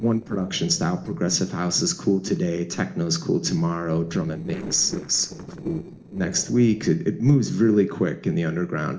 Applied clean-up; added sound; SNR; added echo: neural separator model SepFormer DNS4.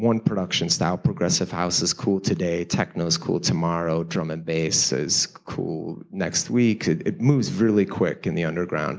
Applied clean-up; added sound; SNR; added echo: none; none; none; none.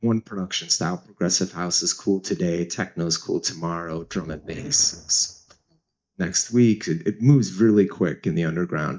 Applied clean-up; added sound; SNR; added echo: neural mask model DeepFilterNet 3.